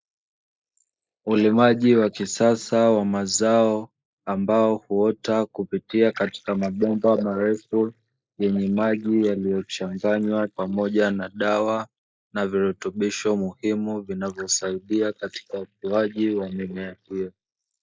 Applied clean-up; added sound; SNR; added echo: neural mask model Resemble Enhance denoiser.